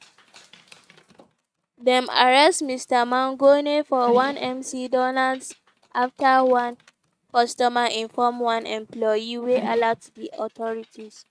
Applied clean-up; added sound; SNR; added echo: neural mask model RNNoise.